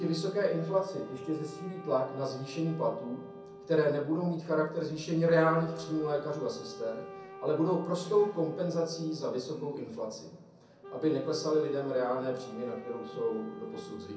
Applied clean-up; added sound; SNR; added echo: none; Wind instrument, woodwind instrument; 15 dB; reverberation time 0.6 s.